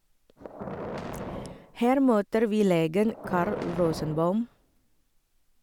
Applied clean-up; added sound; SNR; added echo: none; Boom; 11 dB; none.